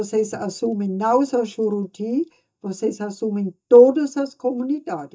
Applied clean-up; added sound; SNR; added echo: neural mask model DeepFilterNet 3.